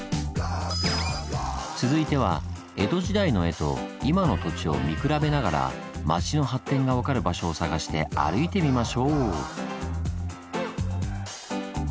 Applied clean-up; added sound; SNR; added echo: none; none; none; none.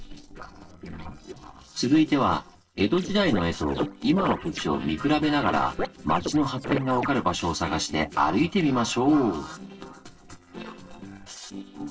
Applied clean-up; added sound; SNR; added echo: neural separator model SepFormer DNS4.